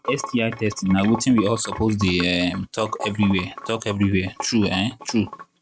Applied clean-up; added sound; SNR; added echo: neural mask model RNNoise.